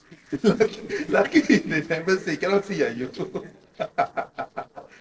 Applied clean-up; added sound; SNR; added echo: neural separator model SepFormer DNS4.